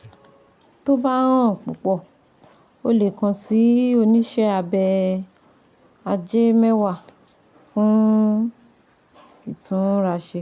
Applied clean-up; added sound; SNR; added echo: none; none; none; none.